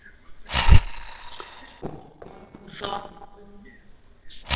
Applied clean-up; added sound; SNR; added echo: neural separator model SepFormer DNS4.